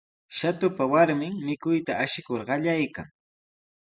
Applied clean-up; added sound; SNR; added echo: none; none; none; none.